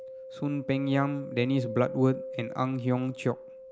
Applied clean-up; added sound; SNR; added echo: none; Mallet percussion; 11 dB; none.